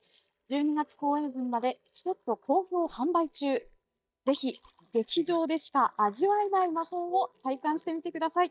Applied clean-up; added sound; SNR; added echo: neural mask model DeepFilterNet 3.